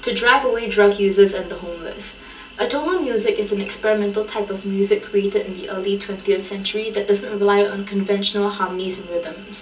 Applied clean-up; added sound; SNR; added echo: none; none; none; reverberation time 0.3 s.